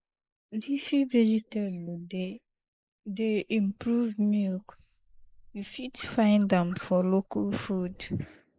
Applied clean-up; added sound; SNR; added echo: neural mask model Resemble Enhance denoiser.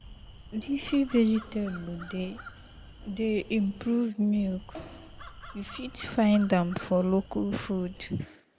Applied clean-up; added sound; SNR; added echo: none; Crow; 17 dB; none.